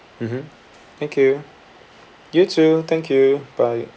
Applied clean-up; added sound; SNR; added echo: none; none; none; none.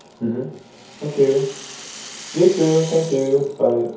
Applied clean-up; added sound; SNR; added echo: none; Rattle; 18 dB; reverberation time 0.6 s.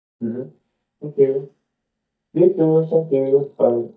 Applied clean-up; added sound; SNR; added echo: neural mask model DeepFilterNet 3.